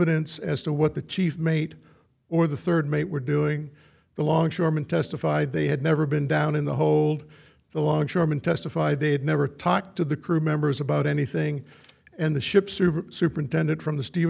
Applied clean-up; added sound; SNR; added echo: none; none; none; none.